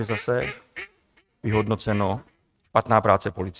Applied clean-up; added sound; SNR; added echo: neural mask model RNNoise.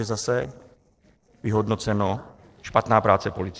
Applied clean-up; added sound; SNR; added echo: neural separator model SepFormer DNS4.